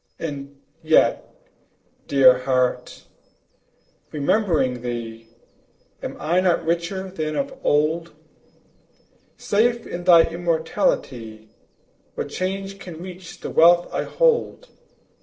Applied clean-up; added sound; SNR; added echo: neural separator model SepFormer DNS4.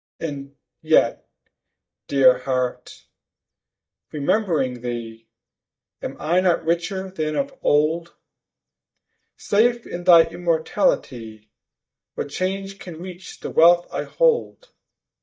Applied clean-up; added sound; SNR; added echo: neural mask model DeepFilterNet 3.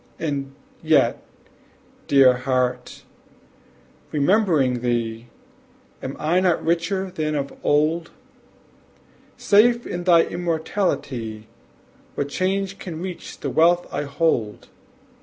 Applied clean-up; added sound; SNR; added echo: none; none; none; none.